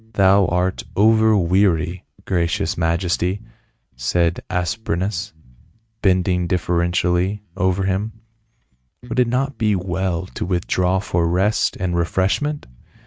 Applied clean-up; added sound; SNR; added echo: neural mask model RNNoise.